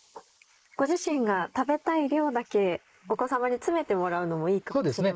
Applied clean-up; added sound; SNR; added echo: neural mask model Resemble Enhance denoiser.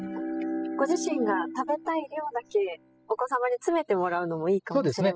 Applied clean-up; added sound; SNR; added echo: classical method spectral subtraction.